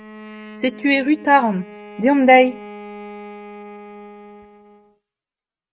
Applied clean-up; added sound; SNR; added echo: neural mask model RNNoise.